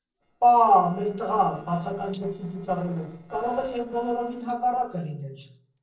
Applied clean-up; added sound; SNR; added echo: neural separator model SepFormer DNS4.